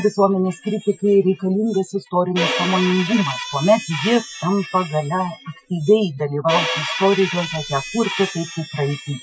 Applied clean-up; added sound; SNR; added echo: classical method Wiener filter.